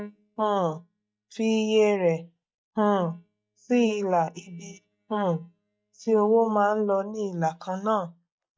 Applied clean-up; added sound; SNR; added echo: neural mask model DeepFilterNet 3.